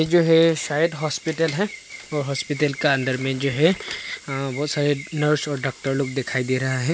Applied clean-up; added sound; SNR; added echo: none; none; none; none.